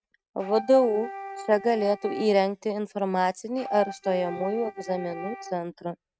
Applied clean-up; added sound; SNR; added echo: neural mask model RNNoise.